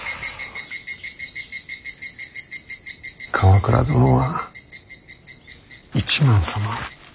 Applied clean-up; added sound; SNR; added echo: none; none; none; none.